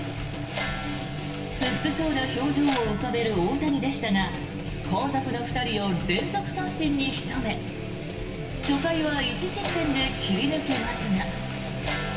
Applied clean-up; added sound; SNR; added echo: none; Clock; 11 dB; reverberation time 1.1 s.